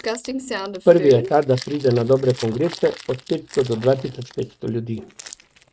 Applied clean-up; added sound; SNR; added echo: neural mask model RNNoise.